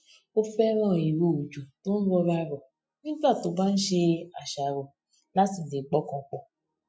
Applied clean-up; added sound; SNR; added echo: classical method Wiener filter.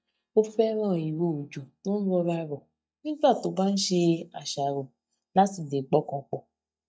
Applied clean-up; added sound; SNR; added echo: neural mask model DeepFilterNet 3.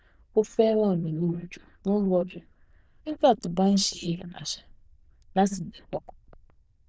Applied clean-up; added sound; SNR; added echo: neural diffusion model UNIVERSE++.